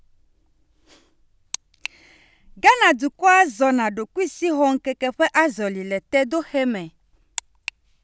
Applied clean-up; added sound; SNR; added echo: none; none; none; none.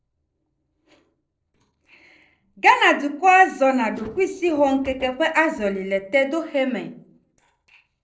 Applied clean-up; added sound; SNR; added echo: neural separator model SepFormer DNS4.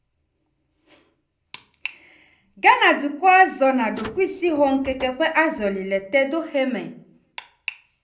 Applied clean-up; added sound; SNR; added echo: none; Car; 20 dB; reverberation time 0.5 s.